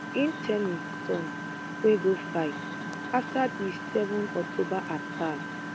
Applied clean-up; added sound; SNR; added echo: none; Engine; 6 dB; none.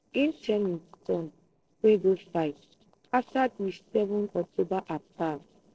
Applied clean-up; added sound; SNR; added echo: neural separator model SepFormer DNS4.